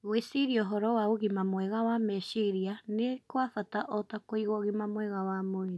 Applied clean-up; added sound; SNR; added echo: none; none; none; none.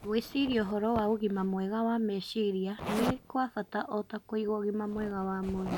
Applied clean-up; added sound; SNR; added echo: none; Zipper (clothing); 11 dB; none.